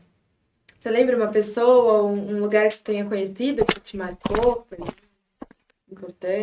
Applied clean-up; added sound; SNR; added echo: neural mask model RNNoise.